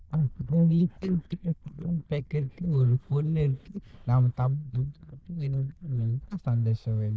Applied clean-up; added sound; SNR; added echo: neural diffusion model UNIVERSE++.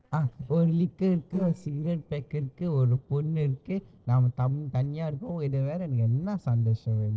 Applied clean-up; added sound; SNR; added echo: neural separator model SepFormer DNS4.